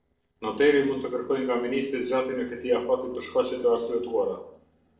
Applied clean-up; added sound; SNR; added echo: neural separator model SepFormer DNS4.